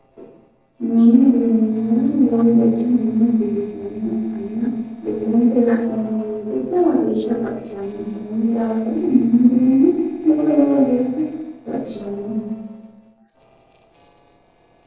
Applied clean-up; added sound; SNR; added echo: neural separator model SepFormer DNS4.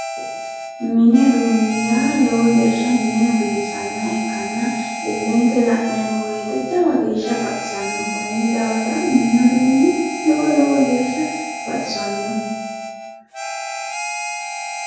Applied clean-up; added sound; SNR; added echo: none; Harmonica; 8 dB; reverberation time 1.3 s.